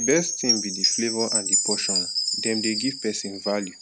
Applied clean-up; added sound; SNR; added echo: none; Chime; -2 dB; none.